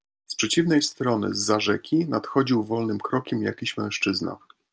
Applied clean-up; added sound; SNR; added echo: none; none; none; none.